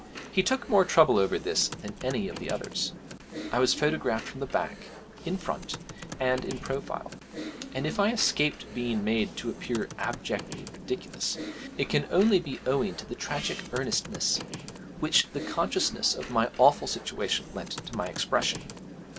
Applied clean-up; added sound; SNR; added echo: none; Gong + Computer keyboard; 12 dB; none.